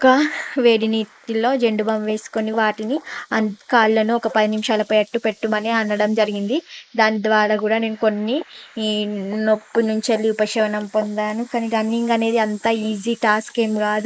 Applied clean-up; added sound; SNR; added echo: neural mask model Resemble Enhance denoiser.